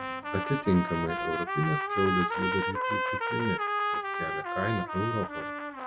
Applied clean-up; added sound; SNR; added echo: none; Trumpet; 0 dB; none.